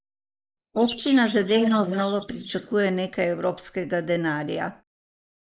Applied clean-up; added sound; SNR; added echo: neural mask model Resemble Enhance denoiser.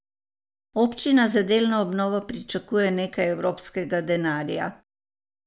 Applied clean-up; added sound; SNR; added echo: none; none; none; none.